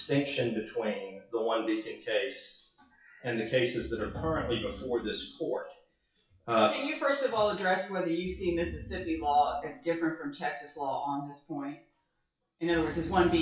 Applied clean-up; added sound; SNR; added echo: classical method WPE with log-MMSE.